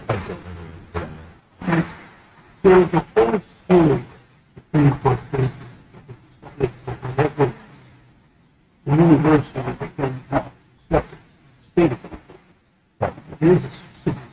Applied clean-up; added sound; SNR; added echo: neural mask model RNNoise.